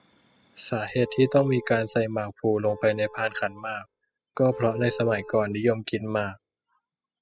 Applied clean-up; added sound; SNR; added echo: classical method spectral subtraction.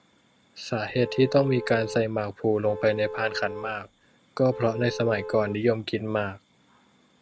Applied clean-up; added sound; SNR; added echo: none; Vehicle horn, car horn, honking; 11 dB; none.